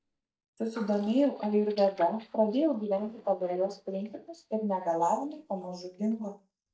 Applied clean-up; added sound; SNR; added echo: neural mask model DeepFilterNet 3.